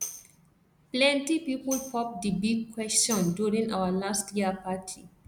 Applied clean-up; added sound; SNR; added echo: none; Tambourine; 15 dB; none.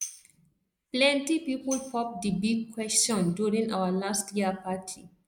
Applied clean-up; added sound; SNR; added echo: neural mask model Resemble Enhance denoiser.